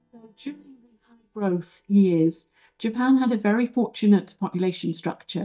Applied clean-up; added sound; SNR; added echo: neural mask model DeepFilterNet 3.